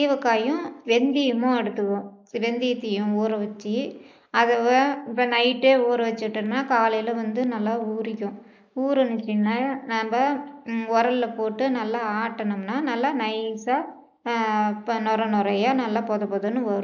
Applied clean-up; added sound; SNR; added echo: neural mask model Resemble Enhance denoiser.